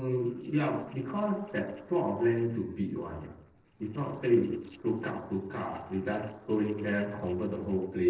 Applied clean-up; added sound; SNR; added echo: neural separator model SepFormer DNS4.